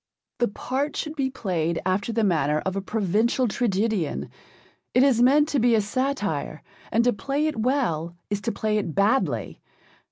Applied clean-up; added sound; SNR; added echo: none; none; none; none.